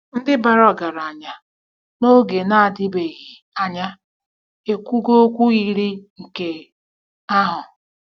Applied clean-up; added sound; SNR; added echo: none; none; none; none.